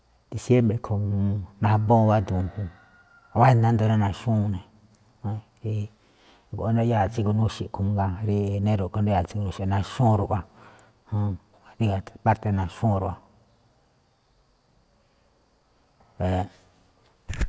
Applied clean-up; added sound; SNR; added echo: none; none; none; none.